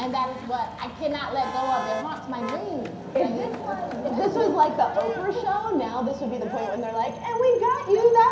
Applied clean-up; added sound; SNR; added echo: none; Motor vehicle (road); 15 dB; reverberation time 0.6 s.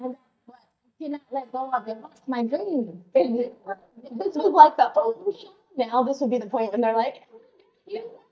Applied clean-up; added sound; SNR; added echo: neural mask model DeepFilterNet 3.